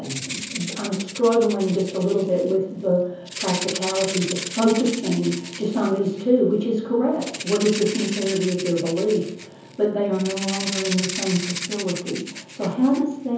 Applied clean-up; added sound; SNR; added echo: none; Rattle (instrument); 10 dB; reverberation time 0.7 s.